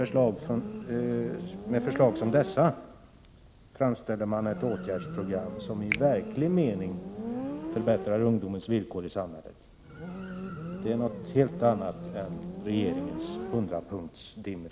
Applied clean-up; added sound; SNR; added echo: none; Motorcycle + Finger snapping; 9 dB; none.